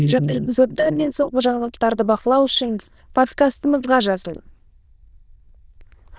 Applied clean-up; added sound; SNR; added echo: neural diffusion model UNIVERSE++.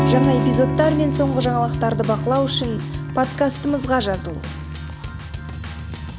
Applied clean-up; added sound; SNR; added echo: none; Electric guitar / Strum; 3 dB; none.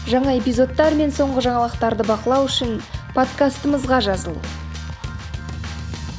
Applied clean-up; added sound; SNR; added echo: none; none; none; none.